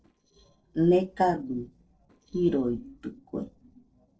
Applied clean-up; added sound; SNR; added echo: neural separator model SepFormer DNS4.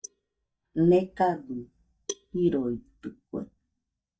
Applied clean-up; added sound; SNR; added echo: neural mask model DeepFilterNet 3.